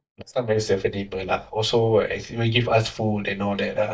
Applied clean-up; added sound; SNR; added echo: neural mask model DeepFilterNet 3.